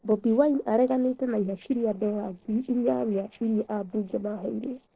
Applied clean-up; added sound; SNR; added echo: neural separator model SepFormer DNS4.